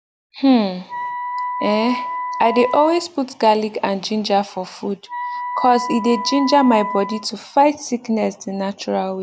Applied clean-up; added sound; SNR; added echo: none; Wind instrument, woodwind instrument; 8 dB; none.